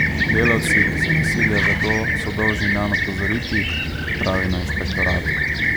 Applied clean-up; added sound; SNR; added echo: none; Fixed-wing aircraft, airplane; -5 dB; none.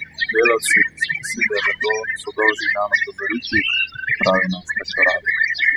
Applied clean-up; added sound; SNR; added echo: classical method spectral subtraction.